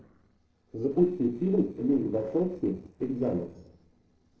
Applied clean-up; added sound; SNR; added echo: neural separator model SepFormer DNS4.